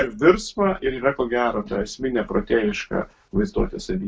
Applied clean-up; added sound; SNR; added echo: none; none; none; none.